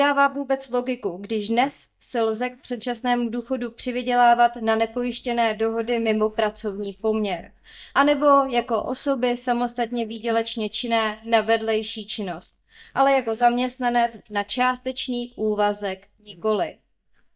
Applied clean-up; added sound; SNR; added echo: neural mask model DeepFilterNet 3.